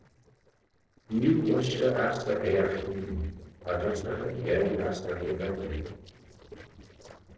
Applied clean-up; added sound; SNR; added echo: neural separator model SepFormer DNS4.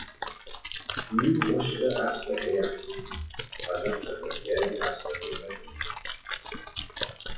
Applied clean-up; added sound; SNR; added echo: classical method WPE with log-MMSE.